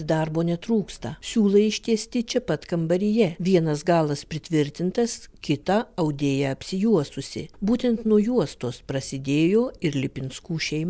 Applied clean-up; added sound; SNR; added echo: none; none; none; none.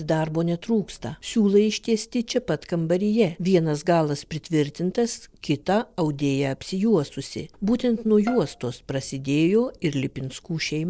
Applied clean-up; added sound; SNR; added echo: neural separator model SepFormer DNS4.